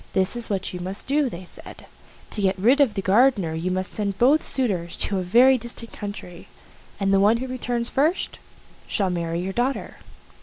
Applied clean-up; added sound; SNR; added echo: none; none; none; none.